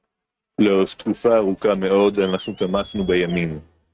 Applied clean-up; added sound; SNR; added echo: neural mask model RNNoise.